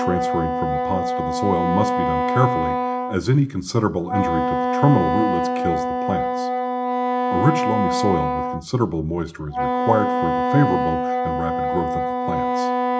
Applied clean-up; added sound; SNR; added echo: none; Wind instrument, woodwind instrument; -1 dB; reverberation time 0.4 s.